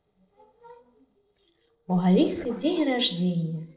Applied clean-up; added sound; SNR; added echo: neural separator model SepFormer DNS4.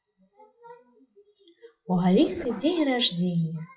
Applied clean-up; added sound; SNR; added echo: classical method WPE with log-MMSE.